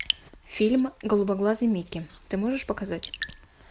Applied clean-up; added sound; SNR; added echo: none; Raindrop / Drip; 12 dB; none.